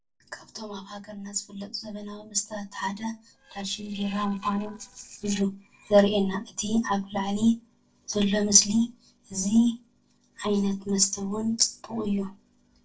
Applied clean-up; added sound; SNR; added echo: neural separator model SepFormer DNS4.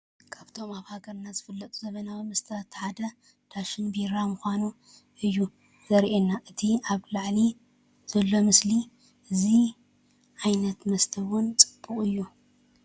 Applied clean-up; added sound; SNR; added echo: none; none; none; none.